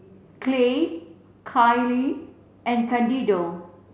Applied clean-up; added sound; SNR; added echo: none; none; none; none.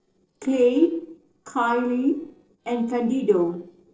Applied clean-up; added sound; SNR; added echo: neural separator model SepFormer DNS4.